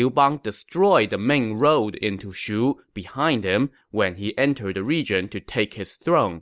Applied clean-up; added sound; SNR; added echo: none; none; none; none.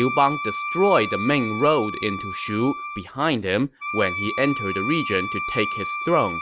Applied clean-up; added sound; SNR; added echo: none; Wind instrument, woodwind instrument; 6 dB; none.